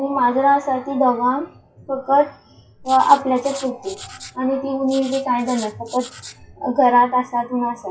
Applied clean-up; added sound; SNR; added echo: classical method WPE with log-MMSE.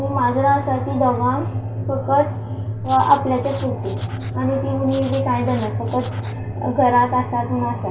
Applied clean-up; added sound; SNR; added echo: none; Writing; 19 dB; reverberation time 0.3 s.